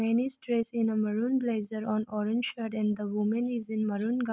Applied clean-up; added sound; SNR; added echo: none; none; none; none.